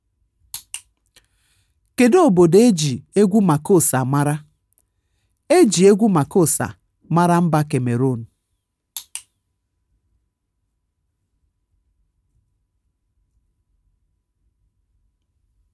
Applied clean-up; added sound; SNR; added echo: none; none; none; none.